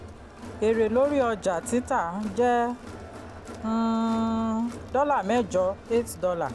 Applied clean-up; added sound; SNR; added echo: none; Crowd; 14 dB; none.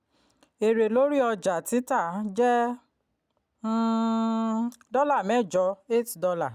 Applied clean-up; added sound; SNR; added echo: none; none; none; none.